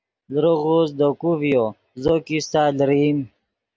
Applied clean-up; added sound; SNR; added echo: none; none; none; none.